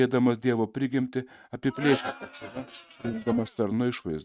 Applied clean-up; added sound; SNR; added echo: neural mask model RNNoise.